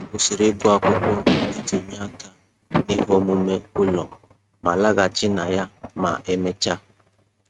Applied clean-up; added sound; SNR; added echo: neural mask model RNNoise.